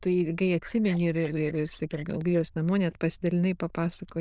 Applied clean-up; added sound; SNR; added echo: neural diffusion model UNIVERSE++.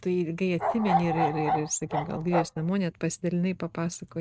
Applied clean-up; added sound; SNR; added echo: neural mask model RNNoise.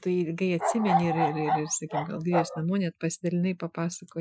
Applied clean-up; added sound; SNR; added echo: classical method Wiener filter.